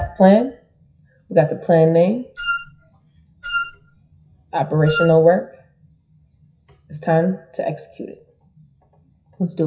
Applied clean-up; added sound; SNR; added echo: classical method WPE with log-MMSE.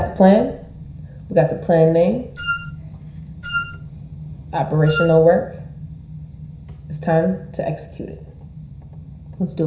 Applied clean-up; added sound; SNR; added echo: none; Wind instrument, woodwind instrument; 6 dB; reverberation time 0.5 s.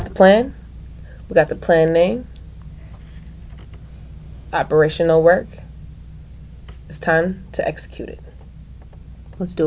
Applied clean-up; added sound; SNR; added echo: none; none; none; none.